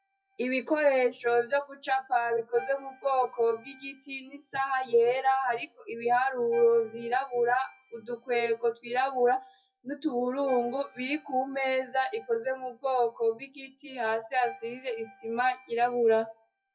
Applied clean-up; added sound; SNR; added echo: classical method WPE with log-MMSE.